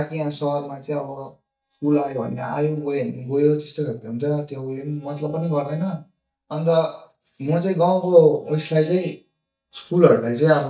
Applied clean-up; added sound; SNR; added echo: neural mask model DeepFilterNet 3.